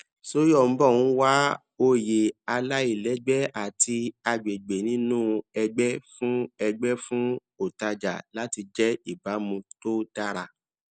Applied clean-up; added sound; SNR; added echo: none; none; none; none.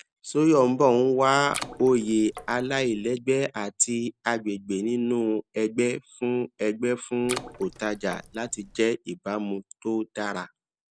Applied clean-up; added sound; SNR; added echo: none; Water / Splash, splatter; 14 dB; none.